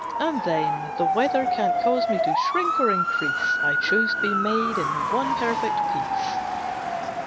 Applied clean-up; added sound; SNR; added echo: none; Motor vehicle (road) / Siren; -4 dB; none.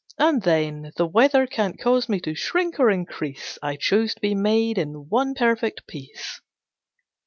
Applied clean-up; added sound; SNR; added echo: none; none; none; none.